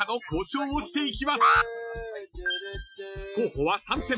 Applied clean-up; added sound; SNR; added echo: classical method Wiener filter.